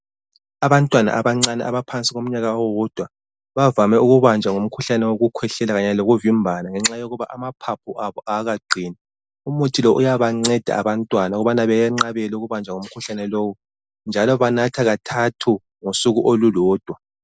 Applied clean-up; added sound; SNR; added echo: none; none; none; none.